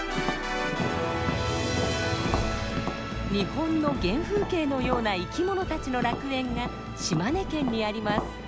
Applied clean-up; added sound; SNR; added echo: none; Tap; 8 dB; none.